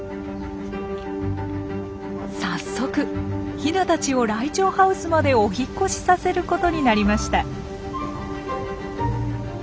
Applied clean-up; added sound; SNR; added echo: none; none; none; none.